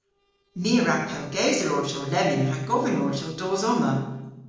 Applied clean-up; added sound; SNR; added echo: neural separator model SepFormer DNS4.